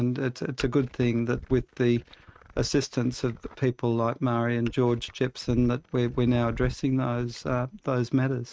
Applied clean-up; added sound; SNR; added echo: neural mask model RNNoise.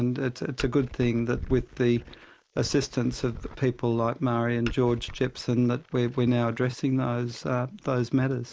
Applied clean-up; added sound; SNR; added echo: neural mask model Resemble Enhance denoiser.